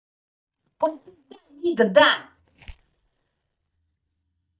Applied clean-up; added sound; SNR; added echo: neural mask model DeepFilterNet 3.